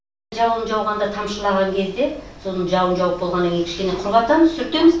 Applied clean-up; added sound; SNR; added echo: none; none; none; none.